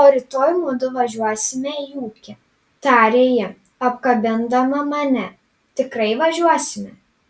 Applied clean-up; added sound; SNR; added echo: none; none; none; none.